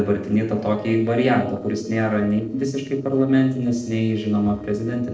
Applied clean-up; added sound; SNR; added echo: neural separator model SepFormer DNS4.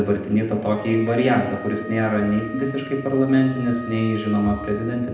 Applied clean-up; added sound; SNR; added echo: none; Wind instrument, woodwind instrument; 17 dB; reverberation time 0.8 s.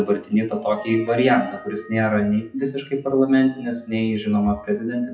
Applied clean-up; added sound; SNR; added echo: classical method WPE with log-MMSE.